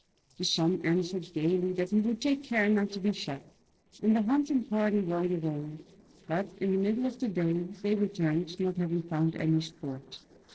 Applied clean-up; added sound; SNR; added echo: neural separator model SepFormer DNS4.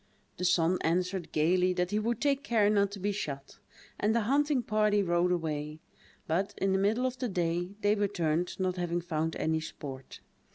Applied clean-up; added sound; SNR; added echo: none; none; none; none.